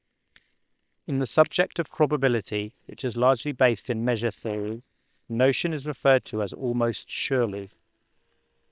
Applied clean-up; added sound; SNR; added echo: neural separator model SepFormer WHAM!.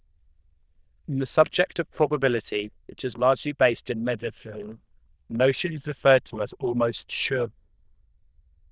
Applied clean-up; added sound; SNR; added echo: neural diffusion model UNIVERSE++.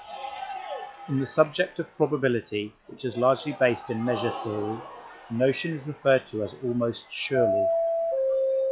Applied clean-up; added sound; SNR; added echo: classical method log-MMSE.